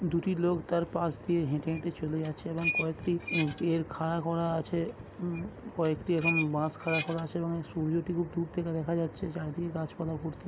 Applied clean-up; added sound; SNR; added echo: none; Squeak; 8 dB; none.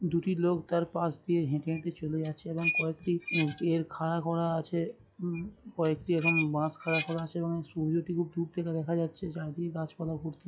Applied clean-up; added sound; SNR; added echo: classical method log-MMSE.